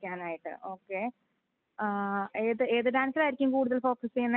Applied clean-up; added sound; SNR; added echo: none; none; none; none.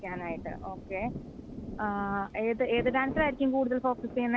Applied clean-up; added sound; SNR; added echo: none; Rain; 10 dB; none.